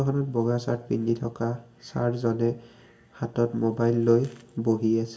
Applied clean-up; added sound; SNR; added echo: none; none; none; reverberation time 0.7 s.